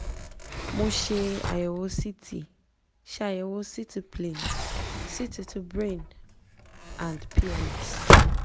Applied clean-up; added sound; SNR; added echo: none; Sliding door; -4 dB; none.